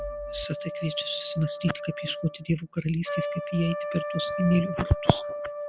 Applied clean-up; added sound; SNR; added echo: none; Trumpet; 6 dB; none.